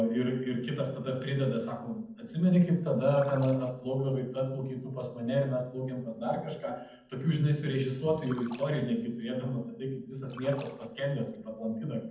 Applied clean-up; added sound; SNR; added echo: neural separator model SepFormer DNS4.